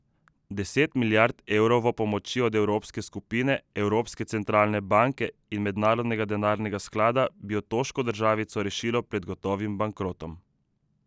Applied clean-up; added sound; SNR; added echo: none; none; none; none.